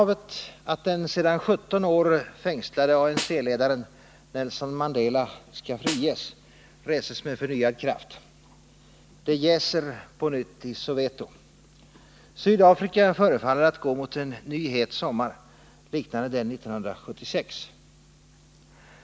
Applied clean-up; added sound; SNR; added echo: none; Snare drum; 10 dB; none.